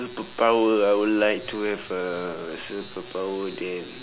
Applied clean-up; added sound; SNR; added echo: none; none; none; none.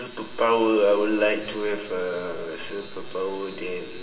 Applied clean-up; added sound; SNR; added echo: none; none; none; reverberation time 2.1 s.